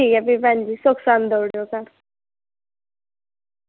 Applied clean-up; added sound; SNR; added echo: none; none; none; none.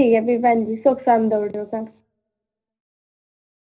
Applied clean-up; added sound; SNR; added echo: none; none; none; reverberation time 0.4 s.